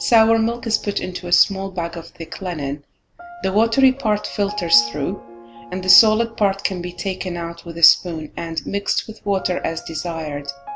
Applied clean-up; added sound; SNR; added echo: none; Piano; 20 dB; none.